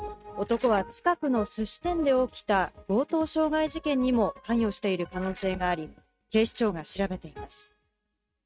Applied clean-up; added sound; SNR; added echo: neural mask model RNNoise.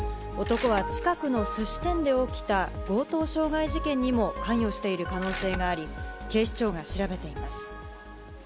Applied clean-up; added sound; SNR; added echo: none; Bell / Mechanisms; 18 dB; none.